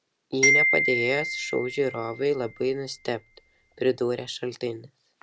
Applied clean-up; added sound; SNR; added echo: none; Glockenspiel; -1 dB; none.